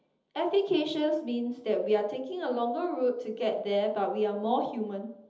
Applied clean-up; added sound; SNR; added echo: none; none; none; reverberation time 1.2 s.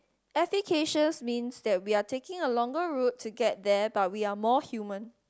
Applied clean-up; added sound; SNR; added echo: none; none; none; none.